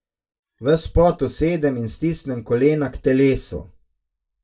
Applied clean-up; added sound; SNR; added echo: neural mask model DeepFilterNet 3.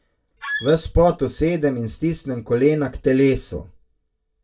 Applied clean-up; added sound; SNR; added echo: none; Squeak; 8 dB; reverberation time 0.2 s.